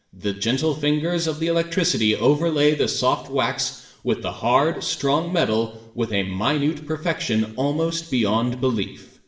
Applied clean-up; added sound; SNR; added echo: none; none; none; reverberation time 0.7 s.